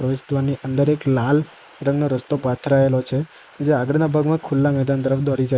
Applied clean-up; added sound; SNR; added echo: neural mask model Resemble Enhance denoiser.